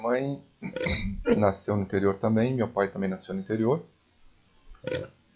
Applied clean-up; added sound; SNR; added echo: classical method log-MMSE.